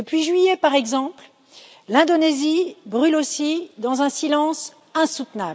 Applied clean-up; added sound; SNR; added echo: none; none; none; none.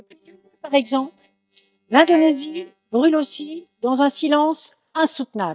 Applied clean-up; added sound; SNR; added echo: neural mask model DeepFilterNet 3.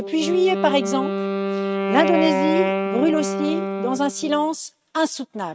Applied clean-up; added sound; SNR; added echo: neural mask model RNNoise.